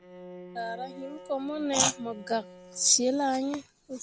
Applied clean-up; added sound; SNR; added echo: none; Bowed string instrument; 18 dB; none.